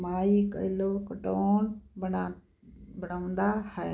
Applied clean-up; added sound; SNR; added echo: none; none; none; none.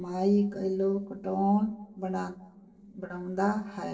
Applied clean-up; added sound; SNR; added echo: neural separator model SepFormer DNS4.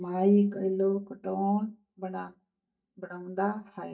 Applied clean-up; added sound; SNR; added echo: neural mask model DeepFilterNet 3.